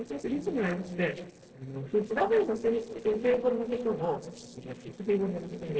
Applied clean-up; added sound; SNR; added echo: neural separator model SepFormer DNS4.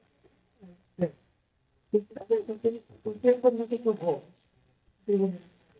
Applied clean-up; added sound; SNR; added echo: neural mask model DeepFilterNet 3.